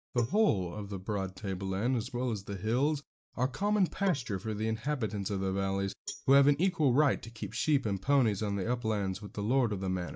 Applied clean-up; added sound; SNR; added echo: neural mask model DeepFilterNet 3.